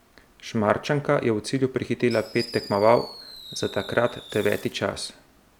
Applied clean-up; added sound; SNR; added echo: none; Fireworks; 17 dB; none.